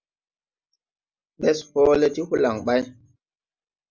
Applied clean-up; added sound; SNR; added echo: none; none; none; none.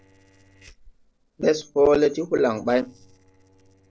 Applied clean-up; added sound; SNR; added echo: neural separator model SepFormer DNS4.